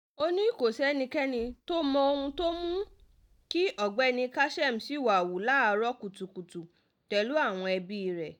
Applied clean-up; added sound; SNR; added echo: neural mask model DeepFilterNet 3.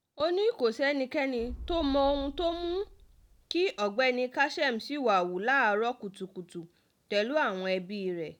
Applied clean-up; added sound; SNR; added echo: none; Boom; 15 dB; none.